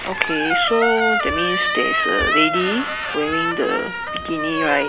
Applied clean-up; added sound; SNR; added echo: none; Squeak; 0 dB; none.